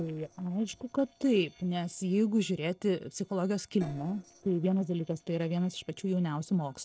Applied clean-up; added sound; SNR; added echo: neural separator model SepFormer DNS4.